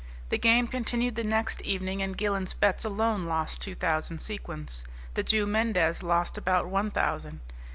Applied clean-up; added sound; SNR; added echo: none; none; none; none.